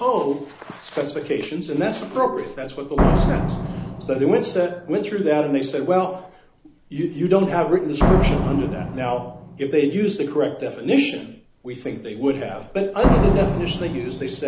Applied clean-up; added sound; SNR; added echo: none; Slam; 3 dB; none.